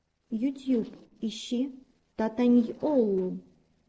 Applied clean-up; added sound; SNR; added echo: neural separator model SepFormer DNS4.